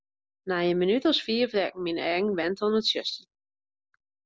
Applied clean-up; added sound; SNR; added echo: none; none; none; none.